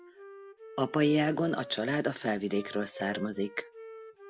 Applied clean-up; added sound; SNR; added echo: none; Wind instrument, woodwind instrument; 16 dB; none.